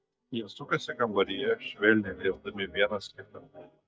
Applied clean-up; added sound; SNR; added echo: neural mask model DeepFilterNet 3.